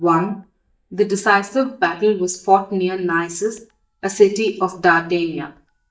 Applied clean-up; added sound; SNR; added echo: neural mask model DeepFilterNet 3.